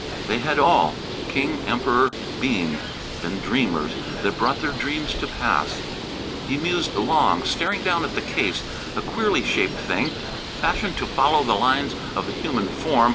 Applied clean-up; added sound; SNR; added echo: none; Bird; 6 dB; none.